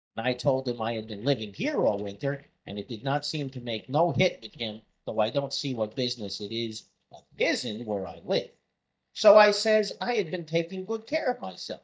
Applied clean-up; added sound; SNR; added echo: neural mask model DeepFilterNet 3.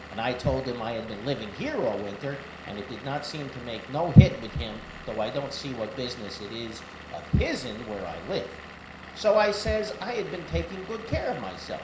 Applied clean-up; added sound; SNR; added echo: none; Engine / Vehicle; 15 dB; reverberation time 0.5 s.